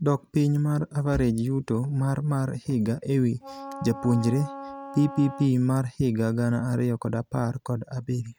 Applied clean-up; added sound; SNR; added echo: none; Wind instrument, woodwind instrument; 15 dB; none.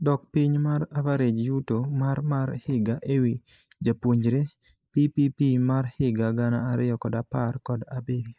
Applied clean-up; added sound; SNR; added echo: neural mask model Resemble Enhance denoiser.